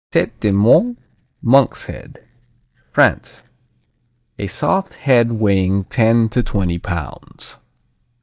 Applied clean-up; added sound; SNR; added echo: neural mask model DeepFilterNet 3.